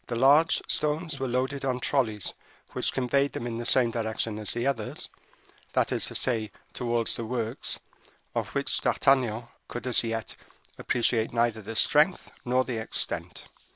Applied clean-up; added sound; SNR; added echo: none; Breathing; 19 dB; none.